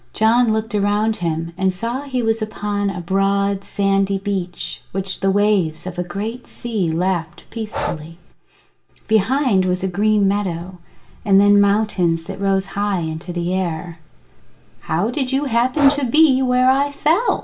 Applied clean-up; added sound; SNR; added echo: none; Breathing; 14 dB; reverberation time 0.2 s.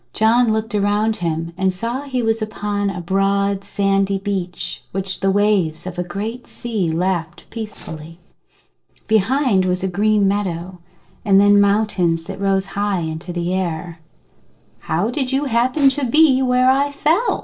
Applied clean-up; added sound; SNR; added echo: neural separator model SepFormer DNS4.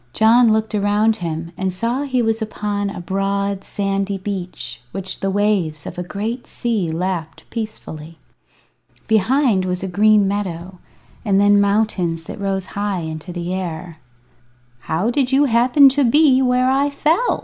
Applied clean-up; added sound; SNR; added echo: none; none; none; none.